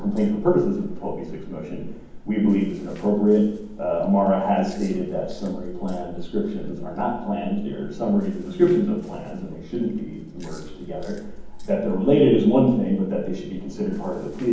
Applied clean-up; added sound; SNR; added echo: none; Chewing, mastication; 12 dB; reverberation time 1.2 s.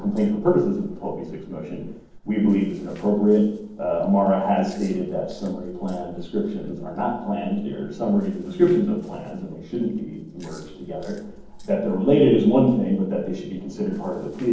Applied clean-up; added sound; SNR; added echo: neural separator model SepFormer DNS4.